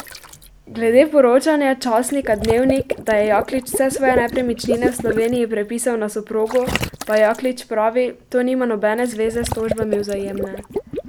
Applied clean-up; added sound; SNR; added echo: none; Water / Liquid; 9 dB; none.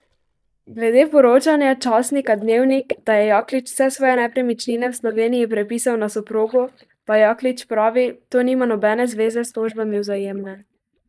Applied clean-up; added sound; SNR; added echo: neural mask model DeepFilterNet 3.